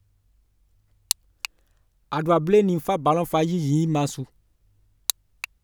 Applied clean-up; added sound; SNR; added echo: none; none; none; none.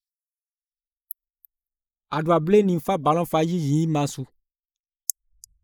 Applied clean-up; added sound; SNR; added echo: neural mask model Resemble Enhance denoiser.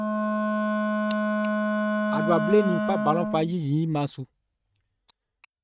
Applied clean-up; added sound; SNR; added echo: neural mask model RNNoise.